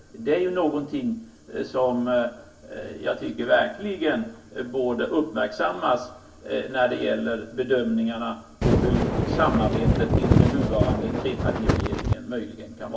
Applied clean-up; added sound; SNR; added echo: none; Wind; -4 dB; reverberation time 0.3 s.